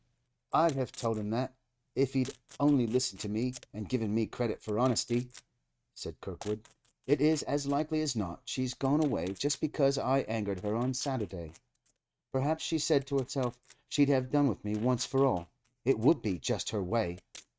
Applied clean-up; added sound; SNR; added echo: neural mask model RNNoise.